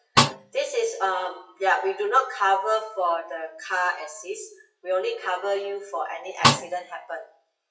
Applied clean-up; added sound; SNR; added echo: classical method WPE with log-MMSE.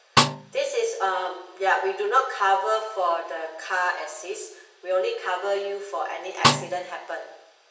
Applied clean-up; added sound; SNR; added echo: none; Snare drum; -2 dB; reverberation time 0.8 s.